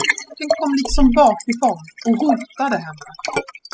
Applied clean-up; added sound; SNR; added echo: classical method spectral subtraction.